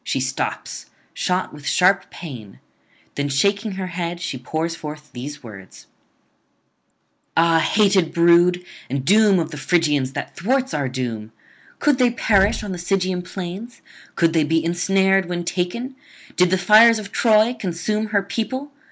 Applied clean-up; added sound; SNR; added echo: none; Explosion; 11 dB; none.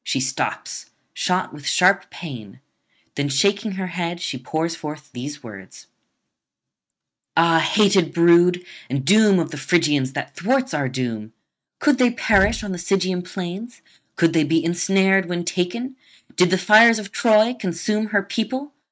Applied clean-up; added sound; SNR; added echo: neural mask model RNNoise.